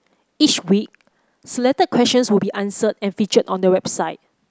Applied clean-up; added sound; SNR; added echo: none; none; none; none.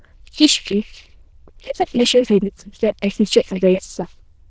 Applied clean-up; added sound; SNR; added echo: neural diffusion model UNIVERSE++.